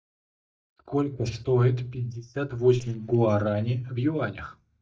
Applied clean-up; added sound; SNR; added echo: neural mask model DeepFilterNet 3.